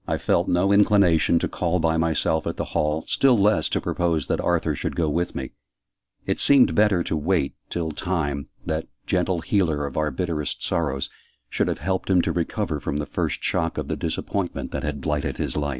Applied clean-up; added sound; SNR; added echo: none; none; none; none.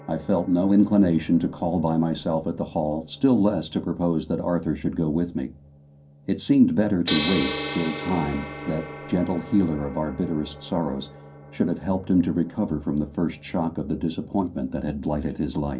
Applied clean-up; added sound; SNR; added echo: none; Gong; 7 dB; reverberation time 0.3 s.